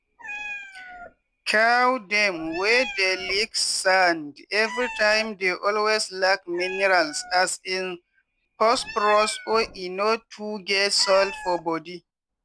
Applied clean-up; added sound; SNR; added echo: none; Meow; 15 dB; none.